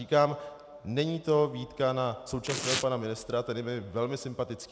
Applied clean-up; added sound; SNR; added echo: none; Tearing; 6 dB; none.